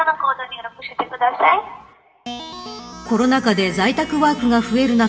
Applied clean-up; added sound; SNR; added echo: none; none; none; reverberation time 1.4 s.